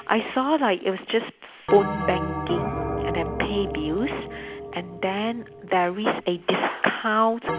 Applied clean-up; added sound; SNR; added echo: none; Bell; 7 dB; none.